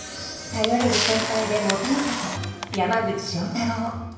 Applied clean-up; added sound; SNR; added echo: none; Camera; 4 dB; reverberation time 0.9 s.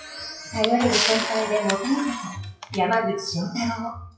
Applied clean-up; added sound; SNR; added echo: classical method WPE with log-MMSE.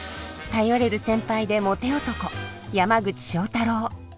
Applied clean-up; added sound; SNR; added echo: none; none; none; none.